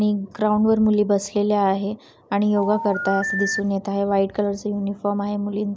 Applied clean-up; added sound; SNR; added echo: none; Telephone; 7 dB; none.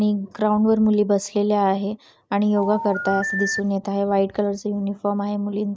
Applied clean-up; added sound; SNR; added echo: neural mask model RNNoise.